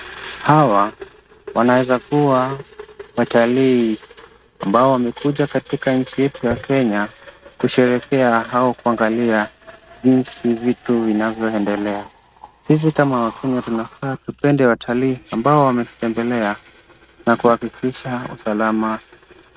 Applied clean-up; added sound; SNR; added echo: neural mask model RNNoise.